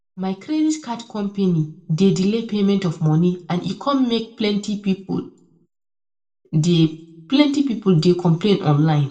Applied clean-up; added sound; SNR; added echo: none; none; none; reverberation time 0.3 s.